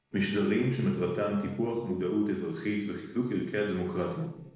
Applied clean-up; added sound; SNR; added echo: neural separator model SepFormer DNS4.